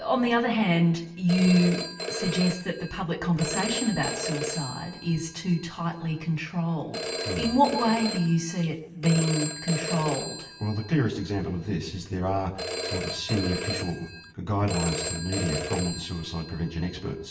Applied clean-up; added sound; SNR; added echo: none; Telephone; 8 dB; reverberation time 0.8 s.